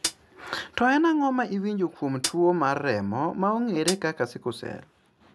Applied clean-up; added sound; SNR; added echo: none; Hi-hat; 10 dB; none.